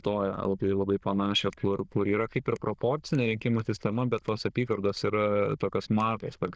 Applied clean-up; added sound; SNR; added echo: neural diffusion model UNIVERSE++.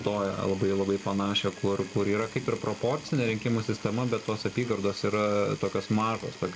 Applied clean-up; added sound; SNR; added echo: none; Power tool + Brass instrument / Percussion; 16 dB; none.